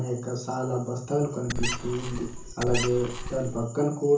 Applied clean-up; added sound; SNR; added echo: none; Squeak; 3 dB; reverberation time 0.6 s.